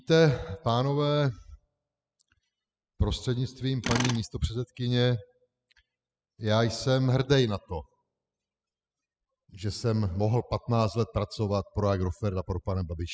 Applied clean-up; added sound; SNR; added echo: classical method spectral subtraction.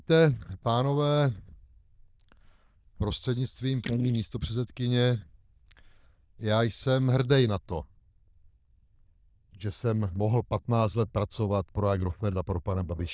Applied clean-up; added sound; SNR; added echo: neural diffusion model UNIVERSE++.